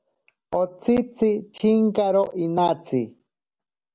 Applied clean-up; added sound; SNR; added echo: none; none; none; none.